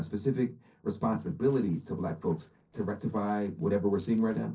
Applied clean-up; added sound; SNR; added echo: neural separator model SepFormer DNS4.